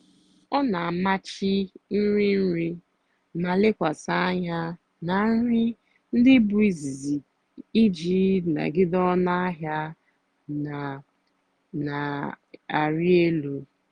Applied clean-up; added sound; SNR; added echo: none; none; none; none.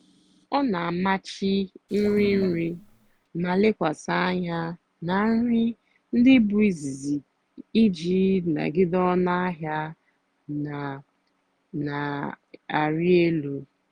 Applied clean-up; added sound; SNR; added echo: none; Sink (filling or washing) / Water; 12 dB; none.